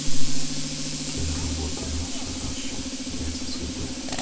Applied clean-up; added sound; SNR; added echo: none; Tools; 9 dB; reverberation time 0.2 s.